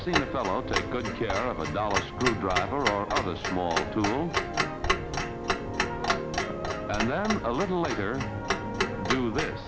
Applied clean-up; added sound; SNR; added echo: none; Clock; 2 dB; none.